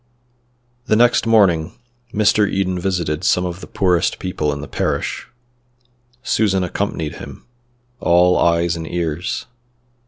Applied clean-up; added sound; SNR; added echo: none; none; none; none.